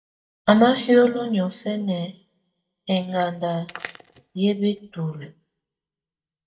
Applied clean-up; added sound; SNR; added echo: neural mask model DeepFilterNet 3.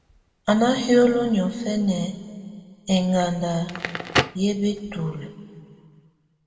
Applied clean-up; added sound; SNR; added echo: none; Crackle; 11 dB; reverberation time 1.7 s.